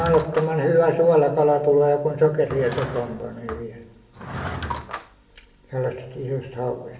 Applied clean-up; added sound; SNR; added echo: none; Drawer open or close / Wood; 14 dB; reverberation time 0.7 s.